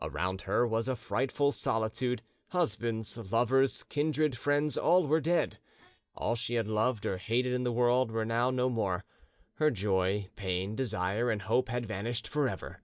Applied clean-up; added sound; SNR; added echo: neural mask model DeepFilterNet 3.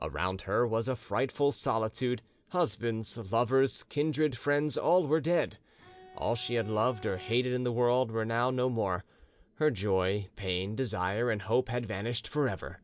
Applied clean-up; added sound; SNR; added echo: none; Bowed string instrument; 20 dB; none.